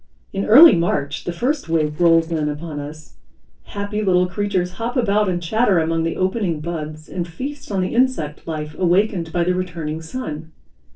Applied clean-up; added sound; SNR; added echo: neural separator model SepFormer DNS4.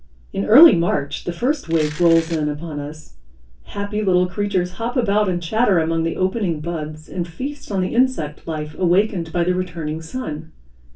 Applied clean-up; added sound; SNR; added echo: none; Domestic sounds, home sounds; 19 dB; reverberation time 0.2 s.